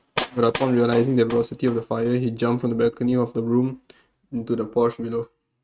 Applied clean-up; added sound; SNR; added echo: neural mask model RNNoise.